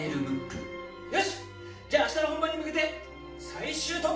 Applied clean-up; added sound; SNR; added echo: none; Piano; 19 dB; reverberation time 0.5 s.